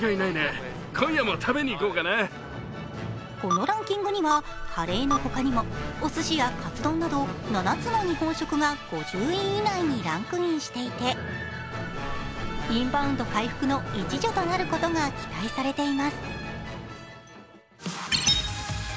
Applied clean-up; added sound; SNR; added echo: none; Bird; 14 dB; none.